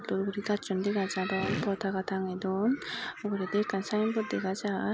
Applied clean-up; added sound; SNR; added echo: none; Fart; 9 dB; none.